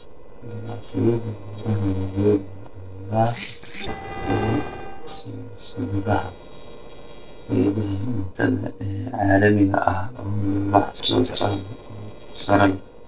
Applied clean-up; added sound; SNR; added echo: neural separator model SepFormer DNS4.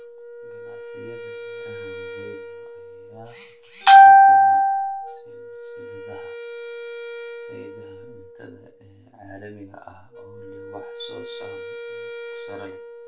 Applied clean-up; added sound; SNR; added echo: none; Wind instrument, woodwind instrument; 16 dB; reverberation time 0.3 s.